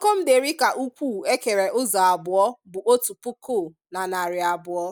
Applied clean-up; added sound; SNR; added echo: none; none; none; none.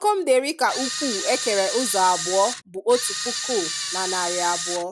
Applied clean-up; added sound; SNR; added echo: none; Camera; 5 dB; none.